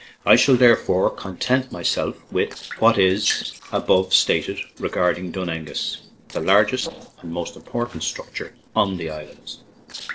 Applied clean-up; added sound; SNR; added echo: neural separator model SepFormer DNS4.